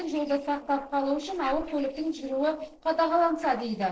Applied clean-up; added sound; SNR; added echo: neural separator model SepFormer DNS4.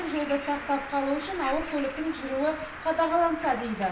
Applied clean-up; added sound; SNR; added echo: none; Bird; 11 dB; reverberation time 0.7 s.